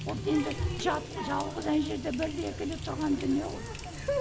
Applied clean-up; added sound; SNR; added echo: none; Water tap, faucet; 5 dB; none.